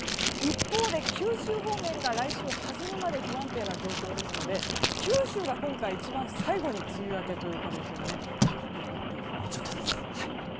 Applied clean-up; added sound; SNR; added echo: none; Packing tape, duct tape + Rain; 0 dB; none.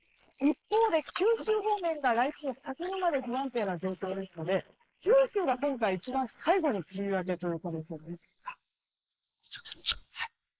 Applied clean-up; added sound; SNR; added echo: neural mask model Resemble Enhance denoiser.